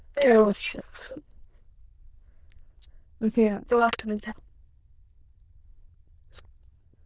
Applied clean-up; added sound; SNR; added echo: neural diffusion model UNIVERSE++.